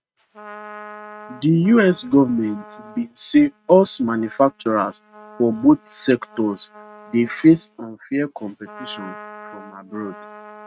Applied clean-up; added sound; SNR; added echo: neural mask model RNNoise.